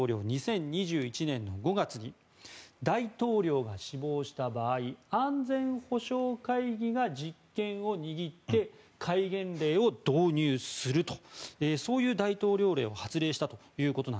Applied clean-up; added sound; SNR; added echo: none; none; none; none.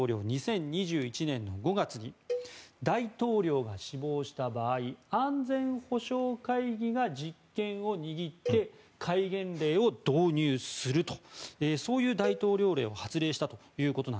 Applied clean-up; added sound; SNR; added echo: none; Cowbell; 12 dB; none.